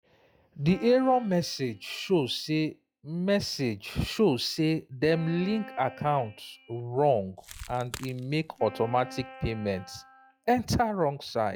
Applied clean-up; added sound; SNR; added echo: classical method log-MMSE.